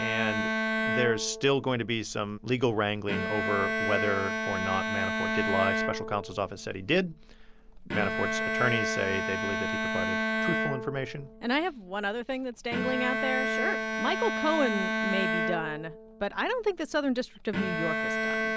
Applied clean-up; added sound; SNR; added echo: none; Bowed string instrument; 1 dB; none.